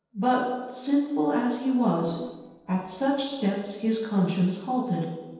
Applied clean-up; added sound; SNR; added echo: neural separator model SepFormer DNS4.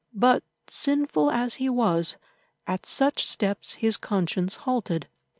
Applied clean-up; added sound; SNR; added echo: none; none; none; none.